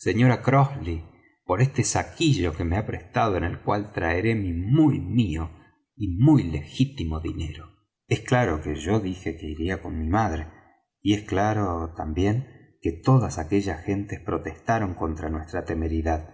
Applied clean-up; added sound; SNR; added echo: none; none; none; none.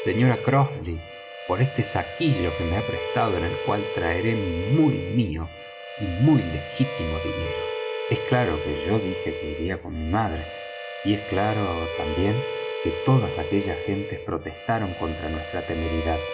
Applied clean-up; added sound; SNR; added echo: none; Harmonica; 6 dB; none.